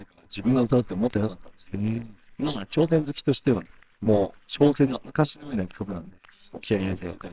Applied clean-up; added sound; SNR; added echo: neural separator model SepFormer WHAMR!.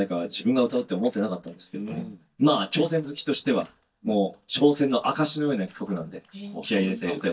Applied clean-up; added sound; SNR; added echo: neural mask model DeepFilterNet 3.